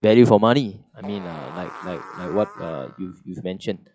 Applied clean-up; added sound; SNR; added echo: classical method log-MMSE.